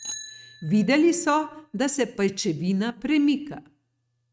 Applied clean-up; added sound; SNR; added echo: neural mask model RNNoise.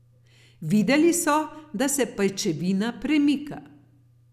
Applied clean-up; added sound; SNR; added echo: none; none; none; none.